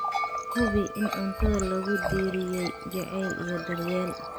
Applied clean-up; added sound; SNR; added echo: none; Water tap, faucet + Wind chime; 3 dB; none.